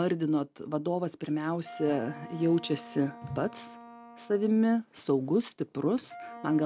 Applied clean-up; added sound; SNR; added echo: none; Wind instrument, woodwind instrument; 19 dB; none.